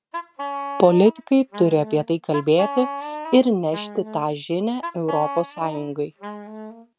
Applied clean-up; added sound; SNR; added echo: neural mask model RNNoise.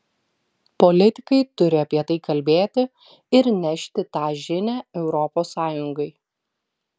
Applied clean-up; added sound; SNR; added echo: none; none; none; none.